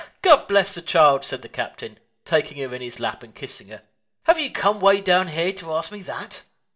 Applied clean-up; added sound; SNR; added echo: none; none; none; reverberation time 0.3 s.